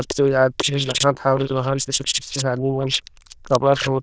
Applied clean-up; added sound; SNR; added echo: neural diffusion model UNIVERSE++.